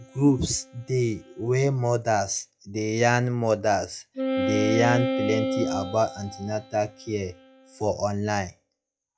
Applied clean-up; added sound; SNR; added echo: classical method log-MMSE.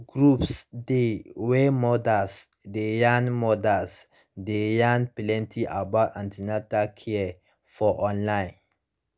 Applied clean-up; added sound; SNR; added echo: none; none; none; none.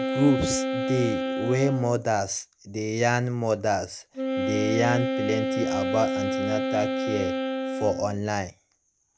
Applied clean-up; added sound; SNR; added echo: none; Wind instrument, woodwind instrument; 2 dB; none.